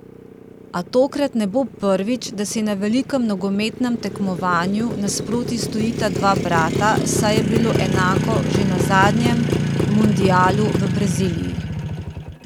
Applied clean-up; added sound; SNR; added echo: none; Motorcycle; 2 dB; none.